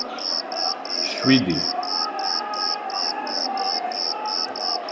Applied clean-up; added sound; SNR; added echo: none; Cricket; -4 dB; none.